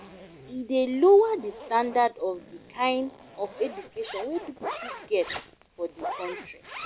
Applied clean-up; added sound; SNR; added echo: none; Zipper (clothing); 14 dB; none.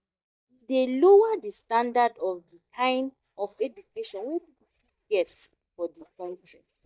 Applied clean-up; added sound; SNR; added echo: neural mask model DeepFilterNet 3.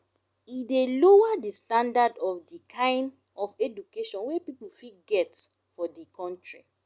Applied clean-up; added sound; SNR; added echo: none; none; none; none.